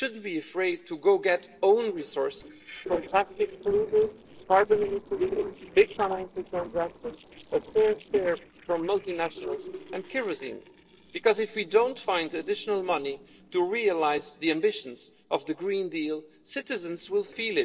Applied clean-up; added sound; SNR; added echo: neural separator model SepFormer DNS4.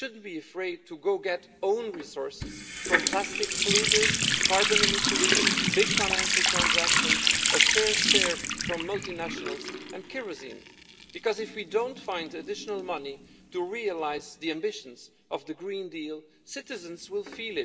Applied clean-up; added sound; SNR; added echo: none; Water tap, faucet; -4 dB; reverberation time 0.7 s.